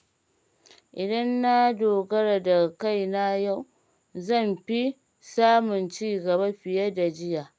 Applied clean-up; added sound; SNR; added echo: none; none; none; none.